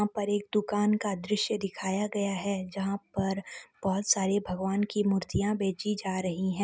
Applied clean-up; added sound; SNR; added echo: none; none; none; none.